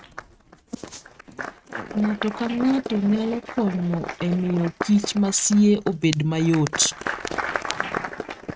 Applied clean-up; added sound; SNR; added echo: neural mask model RNNoise.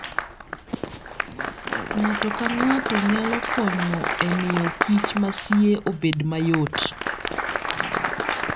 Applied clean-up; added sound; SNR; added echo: none; Applause; 3 dB; none.